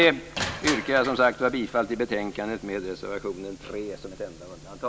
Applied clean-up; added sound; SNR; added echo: none; Crushing; 10 dB; none.